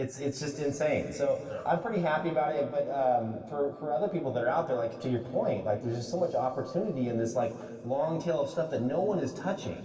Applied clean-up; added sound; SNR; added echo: none; none; none; reverberation time 2.4 s.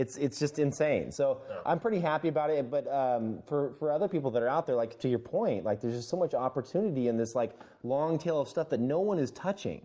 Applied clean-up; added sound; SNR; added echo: none; none; none; none.